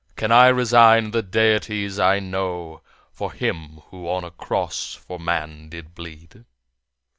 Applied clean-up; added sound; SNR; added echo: none; none; none; none.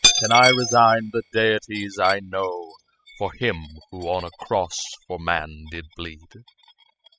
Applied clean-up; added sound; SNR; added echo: classical method spectral subtraction.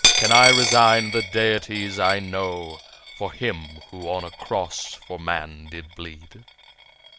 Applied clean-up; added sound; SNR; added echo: none; Coin (dropping); 2 dB; none.